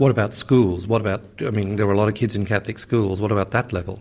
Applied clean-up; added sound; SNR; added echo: none; none; none; none.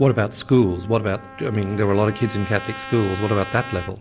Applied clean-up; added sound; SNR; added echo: none; Trumpet; 15 dB; none.